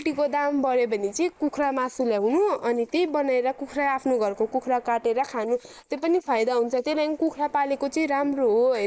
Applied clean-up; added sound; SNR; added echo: neural mask model Resemble Enhance denoiser.